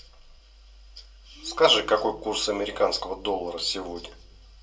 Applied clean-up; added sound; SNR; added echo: none; none; none; reverberation time 0.2 s.